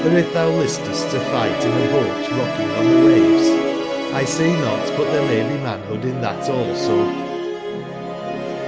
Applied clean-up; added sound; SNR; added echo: none; Musical instrument; -3 dB; none.